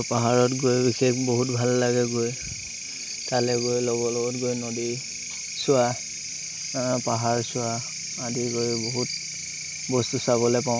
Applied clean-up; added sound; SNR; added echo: none; none; none; none.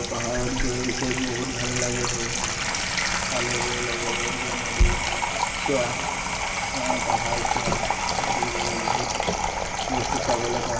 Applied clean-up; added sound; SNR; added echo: none; Sink (filling or washing) / Water tap, faucet; -5 dB; reverberation time 2.4 s.